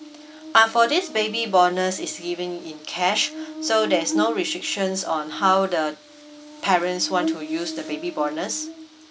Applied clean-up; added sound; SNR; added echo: none; Buzz; 10 dB; none.